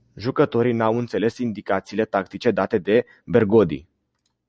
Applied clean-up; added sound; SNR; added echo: none; none; none; none.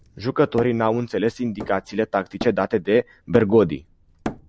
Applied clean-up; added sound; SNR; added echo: none; Hammer; 15 dB; none.